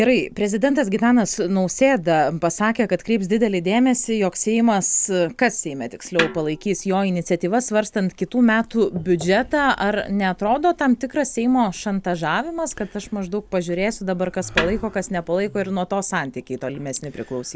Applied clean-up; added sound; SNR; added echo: none; Snare drum; 10 dB; none.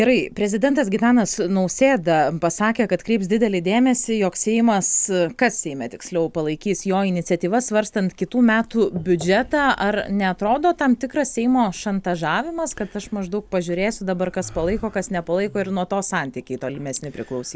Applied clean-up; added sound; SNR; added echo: none; none; none; none.